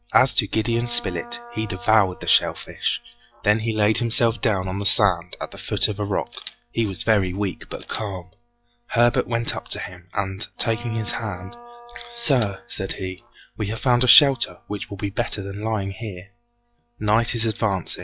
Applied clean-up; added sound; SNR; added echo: classical method log-MMSE.